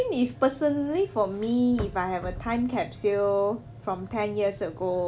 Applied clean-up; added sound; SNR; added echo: none; none; none; none.